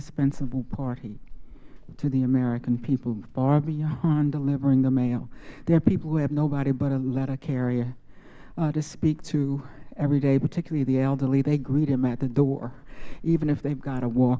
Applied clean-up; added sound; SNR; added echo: none; Squeak / Walk, footsteps; 14 dB; none.